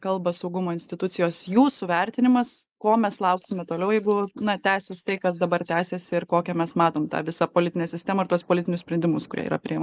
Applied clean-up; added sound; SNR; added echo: neural mask model Resemble Enhance denoiser.